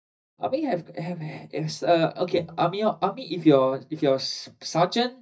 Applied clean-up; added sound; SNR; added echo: neural mask model DeepFilterNet 3.